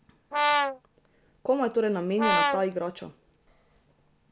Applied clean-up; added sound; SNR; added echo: none; Brass instrument; -4 dB; none.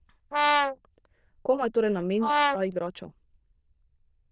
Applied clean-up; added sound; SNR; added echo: neural diffusion model UNIVERSE++.